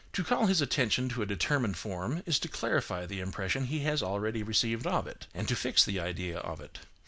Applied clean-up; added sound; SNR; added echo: none; none; none; none.